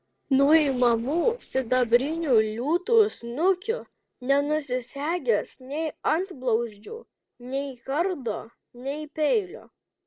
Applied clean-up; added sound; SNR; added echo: neural separator model SepFormer DNS4.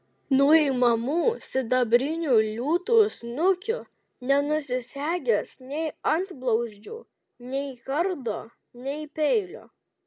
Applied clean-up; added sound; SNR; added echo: none; none; none; none.